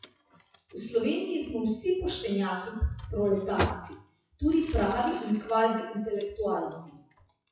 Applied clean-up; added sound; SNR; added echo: classical method WPE with log-MMSE.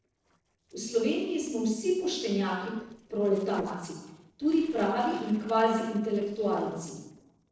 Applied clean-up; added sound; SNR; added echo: neural separator model SepFormer DNS4.